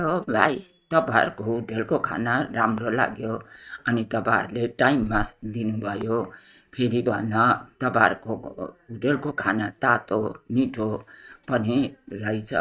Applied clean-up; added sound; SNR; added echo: neural mask model RNNoise.